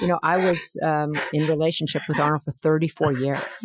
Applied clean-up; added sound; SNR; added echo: classical method Wiener filter.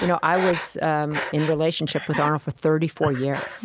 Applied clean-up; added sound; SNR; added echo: none; Breathing; 10 dB; none.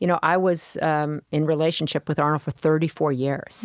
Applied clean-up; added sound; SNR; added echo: none; none; none; none.